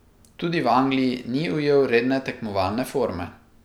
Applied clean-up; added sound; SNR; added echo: none; none; none; none.